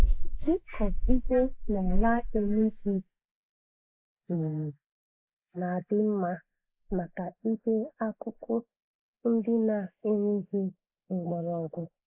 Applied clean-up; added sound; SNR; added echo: neural mask model Resemble Enhance denoiser.